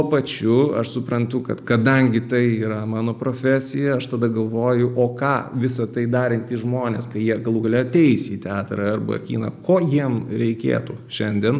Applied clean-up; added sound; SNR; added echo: none; none; none; none.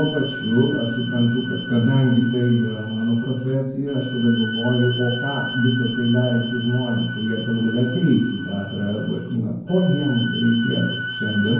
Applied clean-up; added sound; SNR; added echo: none; Bowed string instrument; 10 dB; reverberation time 0.9 s.